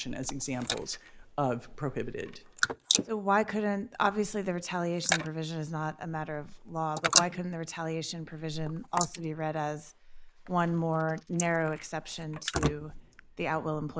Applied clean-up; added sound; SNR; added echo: neural mask model Resemble Enhance denoiser.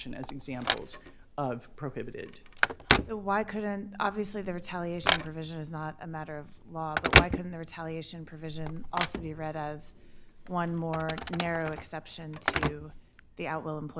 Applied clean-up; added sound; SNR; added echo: none; Telephone; -3 dB; none.